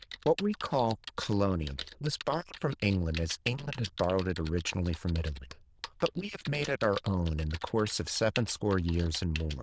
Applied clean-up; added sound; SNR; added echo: neural diffusion model UNIVERSE++.